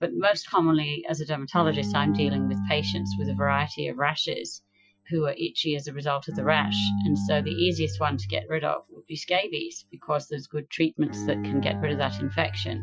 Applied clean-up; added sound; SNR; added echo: classical method Wiener filter.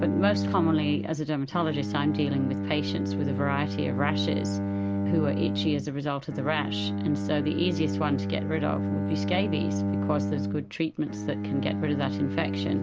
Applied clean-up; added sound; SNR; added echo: none; Bowed string instrument; 0 dB; none.